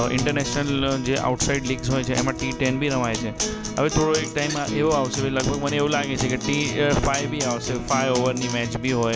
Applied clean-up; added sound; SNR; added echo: none; Acoustic guitar; 6 dB; none.